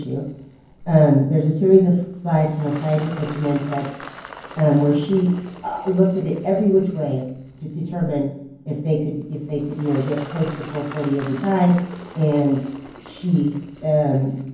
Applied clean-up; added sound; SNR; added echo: none; Engine; 20 dB; reverberation time 0.9 s.